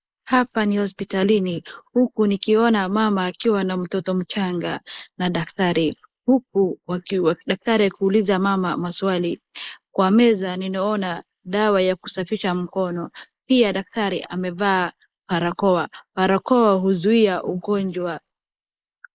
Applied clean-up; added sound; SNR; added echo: neural mask model Resemble Enhance denoiser.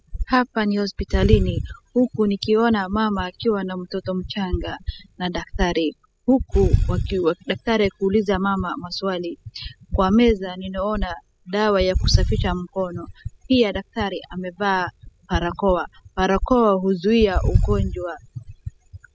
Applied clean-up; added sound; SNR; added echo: classical method spectral subtraction.